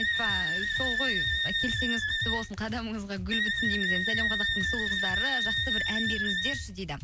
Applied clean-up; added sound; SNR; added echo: none; Wind instrument, woodwind instrument; -5 dB; none.